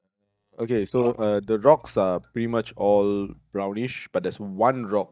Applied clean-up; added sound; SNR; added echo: neural mask model DeepFilterNet 3.